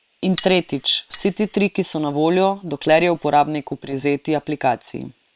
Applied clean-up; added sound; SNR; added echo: neural separator model SepFormer WHAM!.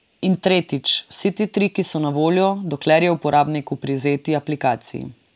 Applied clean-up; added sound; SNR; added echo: none; none; none; none.